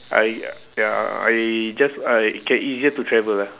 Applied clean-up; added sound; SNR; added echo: none; none; none; none.